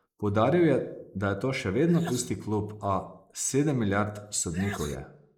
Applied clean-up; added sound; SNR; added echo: neural mask model Resemble Enhance denoiser.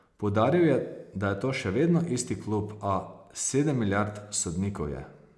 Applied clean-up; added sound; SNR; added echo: none; none; none; none.